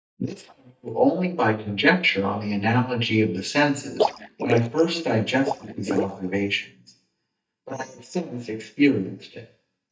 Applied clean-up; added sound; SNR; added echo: neural mask model DeepFilterNet 3.